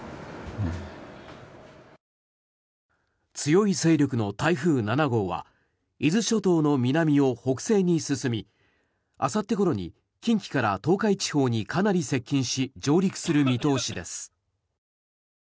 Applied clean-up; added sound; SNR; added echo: none; Cough; 12 dB; none.